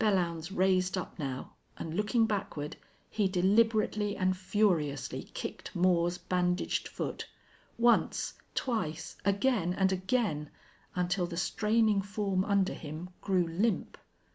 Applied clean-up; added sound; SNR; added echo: none; none; none; none.